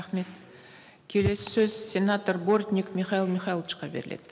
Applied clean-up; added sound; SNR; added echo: none; none; none; none.